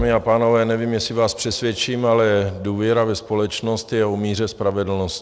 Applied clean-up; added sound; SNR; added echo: none; none; none; none.